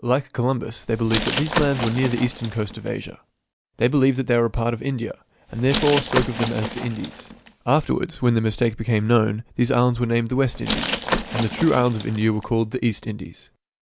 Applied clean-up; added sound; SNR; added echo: none; Glass; 7 dB; none.